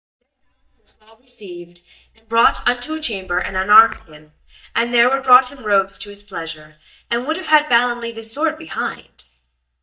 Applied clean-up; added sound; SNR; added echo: neural mask model DeepFilterNet 3.